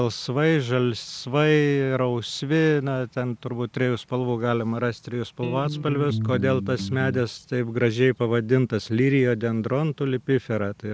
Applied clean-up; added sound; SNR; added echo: none; Electric guitar; 6 dB; none.